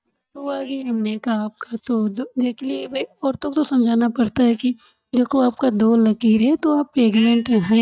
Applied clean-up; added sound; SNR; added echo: neural mask model DeepFilterNet 3.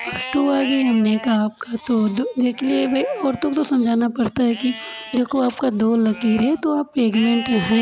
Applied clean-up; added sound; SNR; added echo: none; Livestock, farm animals, working animals; 15 dB; none.